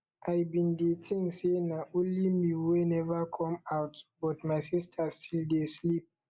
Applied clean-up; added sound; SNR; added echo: none; none; none; none.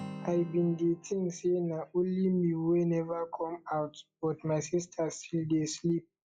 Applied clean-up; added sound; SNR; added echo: classical method log-MMSE.